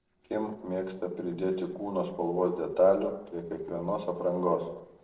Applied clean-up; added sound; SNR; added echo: neural separator model SepFormer DNS4.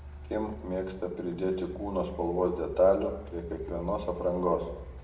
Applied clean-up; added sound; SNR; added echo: none; Truck; 13 dB; reverberation time 0.7 s.